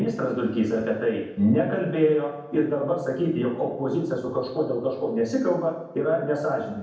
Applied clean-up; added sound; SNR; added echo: none; none; none; reverberation time 0.8 s.